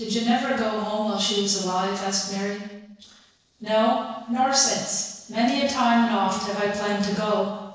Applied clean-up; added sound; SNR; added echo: neural separator model SepFormer DNS4.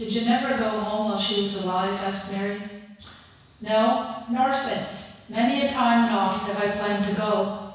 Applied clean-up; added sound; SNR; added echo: none; Telephone; 19 dB; reverberation time 1.1 s.